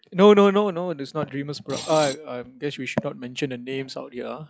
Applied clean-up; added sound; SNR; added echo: classical method log-MMSE.